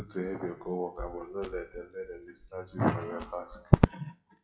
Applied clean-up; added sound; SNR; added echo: classical method WPE with log-MMSE.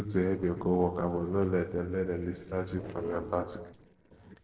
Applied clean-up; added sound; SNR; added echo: neural separator model SepFormer DNS4.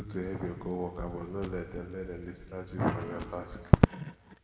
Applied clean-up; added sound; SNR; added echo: none; Crackle; -4 dB; reverberation time 1.9 s.